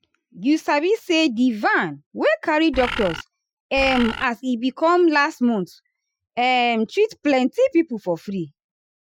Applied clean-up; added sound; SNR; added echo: classical method Wiener filter.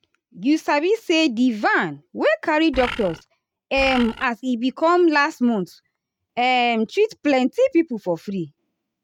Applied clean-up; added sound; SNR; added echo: neural mask model RNNoise.